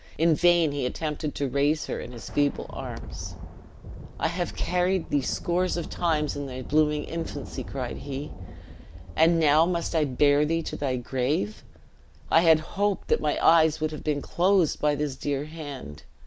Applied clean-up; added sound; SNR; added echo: none; Thunder; 15 dB; none.